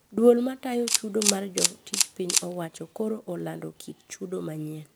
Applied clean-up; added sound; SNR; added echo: none; Camera; 1 dB; none.